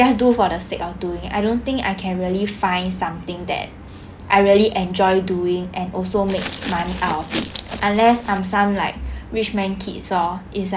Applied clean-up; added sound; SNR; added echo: none; Glass; 13 dB; none.